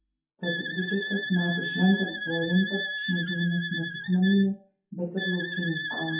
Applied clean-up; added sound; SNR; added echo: classical method WPE with log-MMSE.